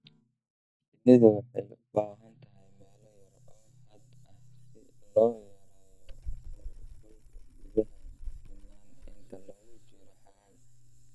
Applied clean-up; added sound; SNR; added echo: neural mask model DeepFilterNet 3.